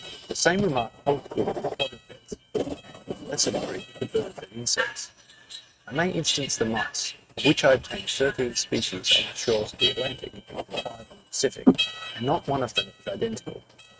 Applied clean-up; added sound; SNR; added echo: neural mask model RNNoise.